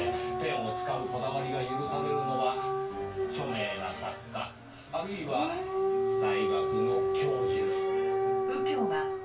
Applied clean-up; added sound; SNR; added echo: none; Siren / Dog; -4 dB; reverberation time 0.2 s.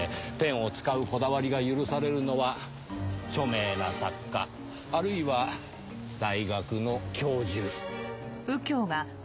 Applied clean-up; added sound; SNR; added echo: none; none; none; none.